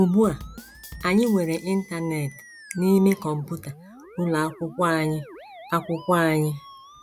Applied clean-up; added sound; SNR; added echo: none; Bass drum / Snare drum + Musical instrument; 20 dB; none.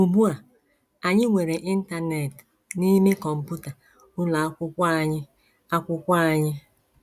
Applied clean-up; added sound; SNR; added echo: none; none; none; none.